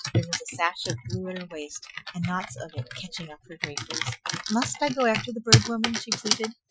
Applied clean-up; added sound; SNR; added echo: classical method Wiener filter.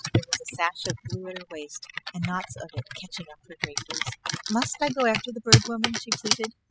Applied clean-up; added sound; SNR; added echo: classical method spectral subtraction.